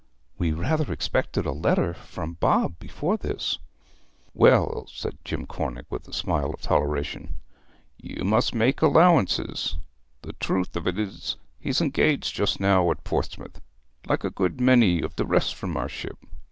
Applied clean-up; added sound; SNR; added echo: none; none; none; none.